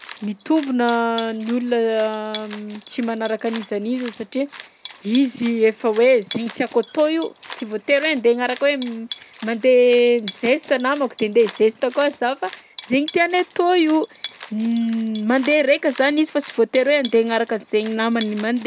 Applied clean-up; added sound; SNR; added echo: none; Cat; 19 dB; none.